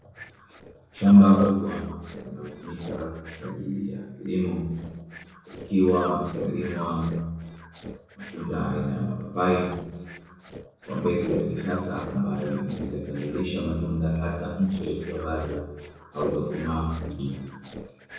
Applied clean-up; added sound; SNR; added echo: neural separator model SepFormer DNS4.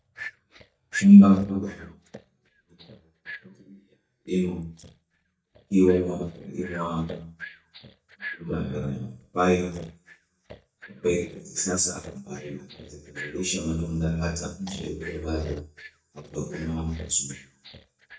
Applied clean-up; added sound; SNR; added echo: neural mask model DeepFilterNet 3.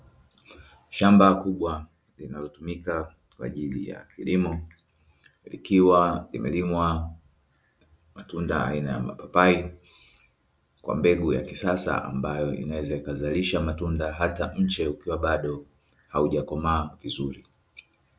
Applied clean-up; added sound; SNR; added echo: none; none; none; none.